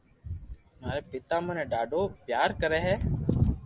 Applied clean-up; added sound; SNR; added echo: none; none; none; none.